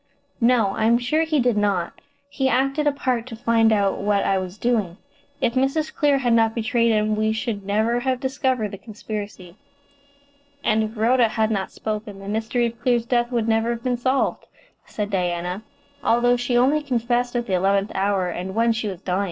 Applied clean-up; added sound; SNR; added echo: neural separator model SepFormer DNS4.